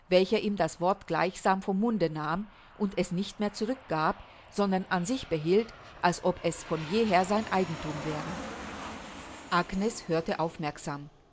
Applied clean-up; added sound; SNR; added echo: none; Aircraft; 16 dB; none.